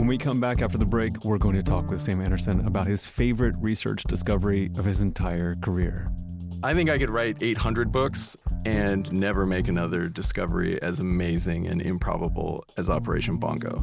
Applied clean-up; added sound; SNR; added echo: none; none; none; none.